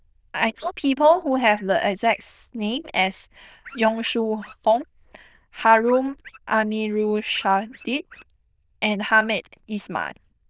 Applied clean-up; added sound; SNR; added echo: neural diffusion model UNIVERSE++.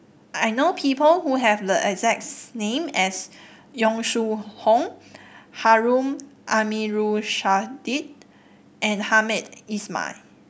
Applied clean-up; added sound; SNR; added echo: none; none; none; none.